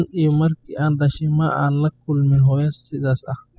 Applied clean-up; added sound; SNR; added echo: classical method spectral subtraction.